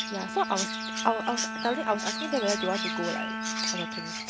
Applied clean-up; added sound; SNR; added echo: none; Chirp, tweet + Bowed string instrument; 1 dB; none.